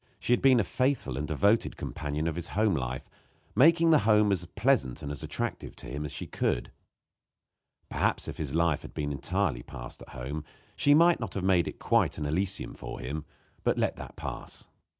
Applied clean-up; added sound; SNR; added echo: none; none; none; none.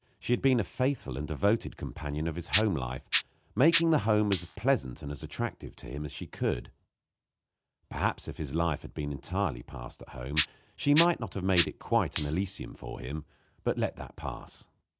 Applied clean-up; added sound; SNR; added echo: none; Rattle (instrument); -2 dB; none.